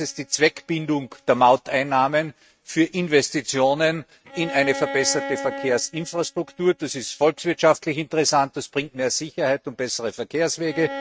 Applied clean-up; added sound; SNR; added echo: neural mask model RNNoise.